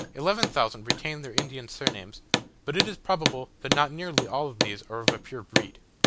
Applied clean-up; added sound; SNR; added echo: none; Hammer; -2 dB; none.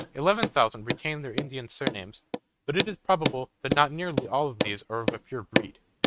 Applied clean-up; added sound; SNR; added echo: neural mask model RNNoise.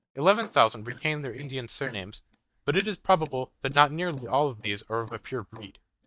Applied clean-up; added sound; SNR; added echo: neural mask model DeepFilterNet 3.